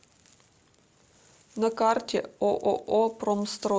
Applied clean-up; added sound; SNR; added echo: none; none; none; none.